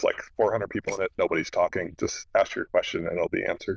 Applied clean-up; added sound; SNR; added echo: neural diffusion model UNIVERSE++.